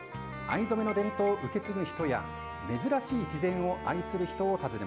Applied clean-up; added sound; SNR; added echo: none; none; none; none.